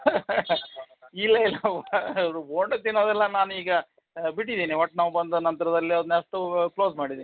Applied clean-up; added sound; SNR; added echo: none; none; none; none.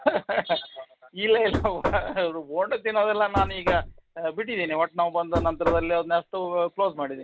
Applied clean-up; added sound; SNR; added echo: none; Knock; 5 dB; none.